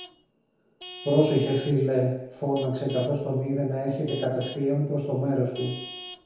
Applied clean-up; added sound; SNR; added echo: none; Vehicle horn, car horn, honking / Truck; 18 dB; reverberation time 1.0 s.